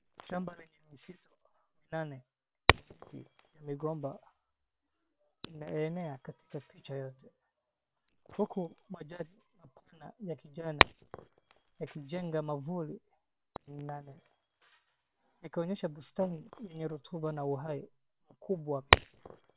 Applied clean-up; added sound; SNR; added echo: neural separator model SepFormer WHAM!.